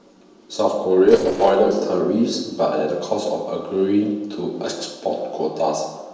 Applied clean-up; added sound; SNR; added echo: neural separator model SepFormer DNS4.